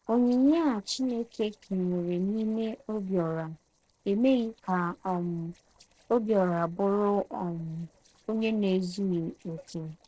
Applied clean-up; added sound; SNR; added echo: neural separator model SepFormer DNS4.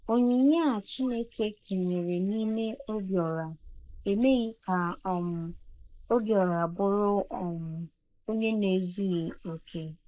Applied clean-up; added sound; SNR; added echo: neural mask model Resemble Enhance denoiser.